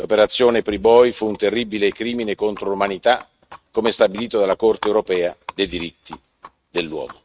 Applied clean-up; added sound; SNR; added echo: neural mask model RNNoise.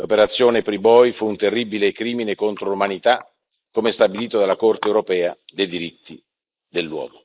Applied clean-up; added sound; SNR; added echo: neural mask model Resemble Enhance denoiser.